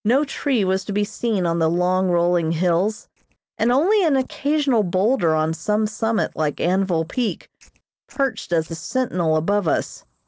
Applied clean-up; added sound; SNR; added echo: neural separator model SepFormer DNS4.